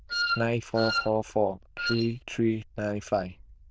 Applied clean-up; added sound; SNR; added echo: neural diffusion model UNIVERSE++.